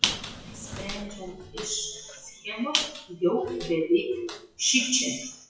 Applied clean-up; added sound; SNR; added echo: classical method WPE with log-MMSE.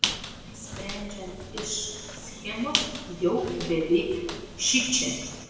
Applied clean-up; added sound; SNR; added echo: none; Squeak; 6 dB; reverberation time 1.1 s.